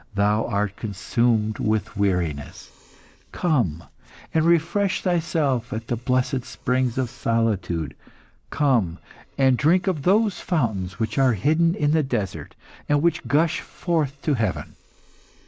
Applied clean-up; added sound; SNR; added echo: neural mask model Resemble Enhance denoiser.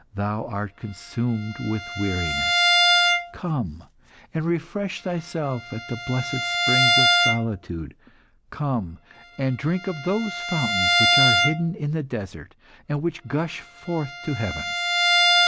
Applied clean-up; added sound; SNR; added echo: none; Bowed string instrument; -3 dB; none.